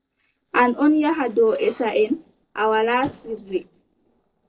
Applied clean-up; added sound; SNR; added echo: neural separator model SepFormer DNS4.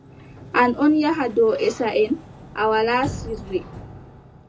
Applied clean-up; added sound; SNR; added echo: none; Sliding door; 16 dB; reverberation time 0.2 s.